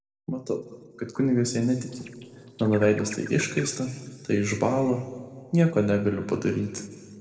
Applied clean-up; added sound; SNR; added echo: neural separator model SepFormer DNS4.